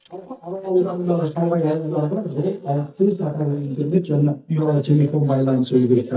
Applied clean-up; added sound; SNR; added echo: neural mask model DeepFilterNet 3.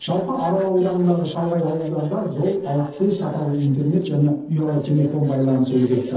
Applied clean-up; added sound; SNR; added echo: neural separator model SepFormer DNS4.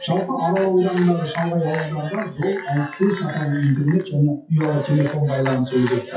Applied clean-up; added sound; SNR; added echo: classical method WPE with log-MMSE.